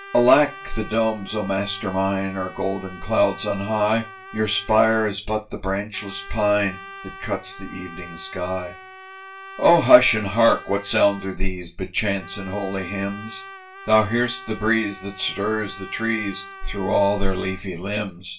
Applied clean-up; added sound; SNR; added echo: none; Trumpet; 17 dB; reverberation time 0.2 s.